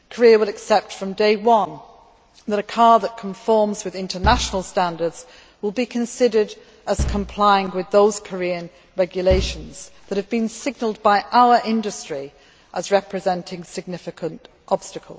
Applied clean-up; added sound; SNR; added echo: none; Bass drum; 7 dB; none.